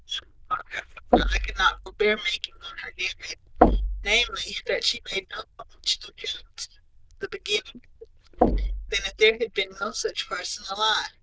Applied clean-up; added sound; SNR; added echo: neural diffusion model UNIVERSE++.